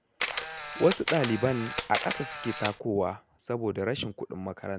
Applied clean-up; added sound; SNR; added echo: none; Camera; 5 dB; none.